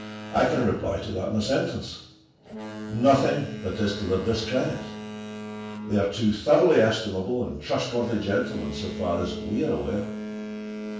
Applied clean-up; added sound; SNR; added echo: none; Boat, Water vehicle; 10 dB; reverberation time 0.7 s.